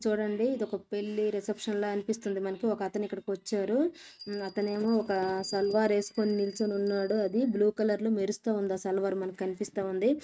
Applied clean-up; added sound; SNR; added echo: neural mask model RNNoise.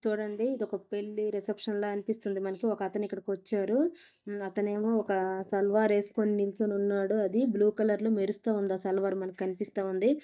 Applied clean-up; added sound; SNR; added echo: neural mask model DeepFilterNet 3.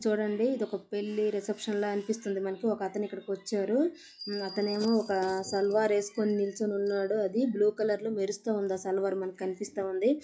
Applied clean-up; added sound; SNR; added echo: classical method log-MMSE.